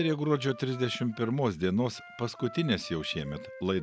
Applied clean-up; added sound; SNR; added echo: none; Wind instrument, woodwind instrument; 18 dB; none.